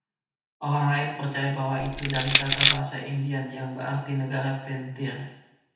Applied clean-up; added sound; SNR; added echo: none; Crushing; -5 dB; reverberation time 0.9 s.